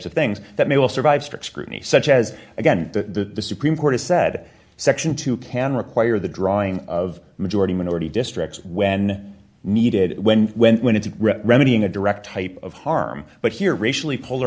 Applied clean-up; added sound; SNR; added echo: none; none; none; none.